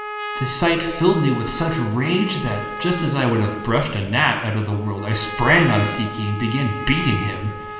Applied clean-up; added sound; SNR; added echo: none; Trumpet; 11 dB; reverberation time 1.1 s.